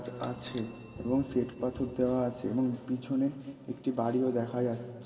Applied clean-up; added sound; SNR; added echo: none; Bell; 14 dB; reverberation time 2.3 s.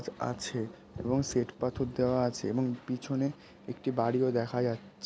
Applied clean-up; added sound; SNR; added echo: none; none; none; none.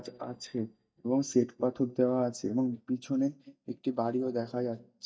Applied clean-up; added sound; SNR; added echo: neural mask model DeepFilterNet 3.